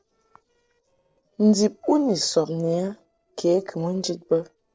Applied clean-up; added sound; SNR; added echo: neural separator model SepFormer DNS4.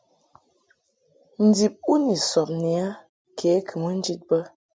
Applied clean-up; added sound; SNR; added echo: none; none; none; none.